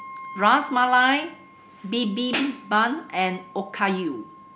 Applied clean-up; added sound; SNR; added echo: none; Wind instrument, woodwind instrument; 19 dB; none.